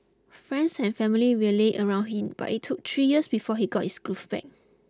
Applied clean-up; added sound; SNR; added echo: none; none; none; none.